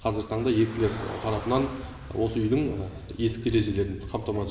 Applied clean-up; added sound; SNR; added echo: none; Car; 18 dB; reverberation time 1.0 s.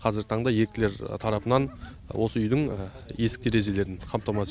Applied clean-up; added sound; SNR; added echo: none; none; none; none.